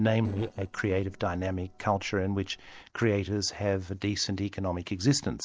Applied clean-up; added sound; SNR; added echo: neural separator model SepFormer DNS4.